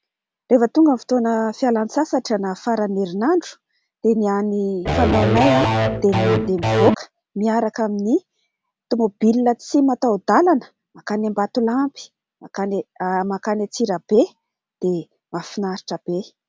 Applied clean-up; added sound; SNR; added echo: none; Electric guitar / Bass guitar; -2 dB; none.